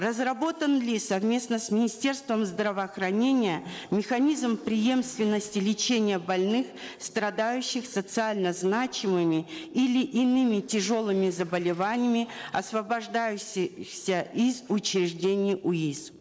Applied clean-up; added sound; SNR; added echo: neural mask model Resemble Enhance denoiser.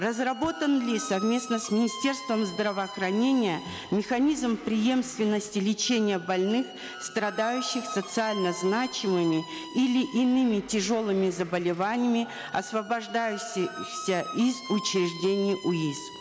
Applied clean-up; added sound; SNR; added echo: none; Squeak; 15 dB; none.